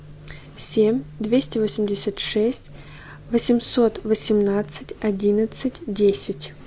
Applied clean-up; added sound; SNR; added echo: none; none; none; none.